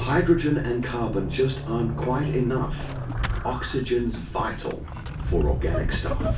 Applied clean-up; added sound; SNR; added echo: none; Squeak / Accelerating, revving, vroom / Vehicle; 2 dB; reverberation time 0.3 s.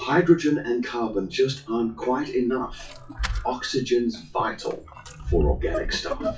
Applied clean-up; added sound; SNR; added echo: classical method WPE with log-MMSE.